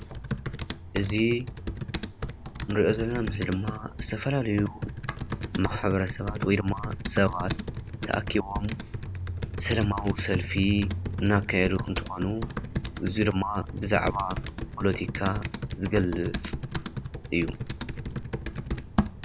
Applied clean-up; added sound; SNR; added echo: none; Computer keyboard; 4 dB; none.